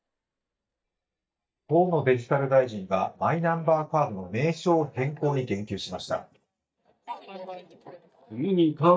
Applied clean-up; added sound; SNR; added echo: neural mask model DeepFilterNet 3.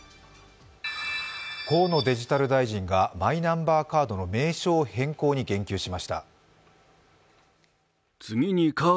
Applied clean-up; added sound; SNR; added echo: none; none; none; none.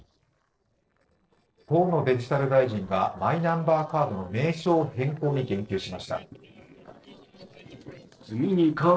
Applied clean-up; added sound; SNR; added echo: neural separator model SepFormer DNS4.